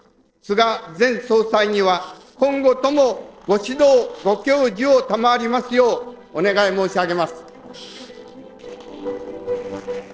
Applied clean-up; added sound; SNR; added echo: neural separator model SepFormer DNS4.